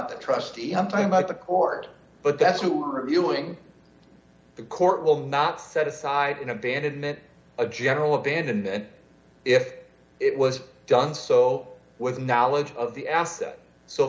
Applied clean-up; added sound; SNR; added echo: none; none; none; none.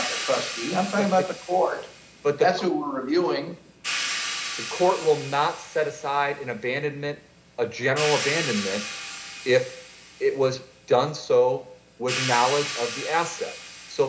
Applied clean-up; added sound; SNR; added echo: none; Hi-hat; 9 dB; none.